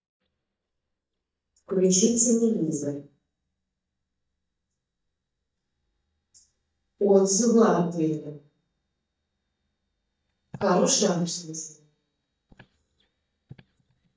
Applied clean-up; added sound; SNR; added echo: neural mask model DeepFilterNet 3.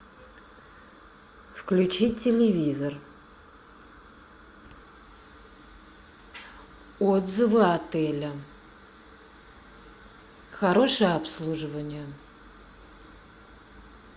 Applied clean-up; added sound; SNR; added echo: none; none; none; none.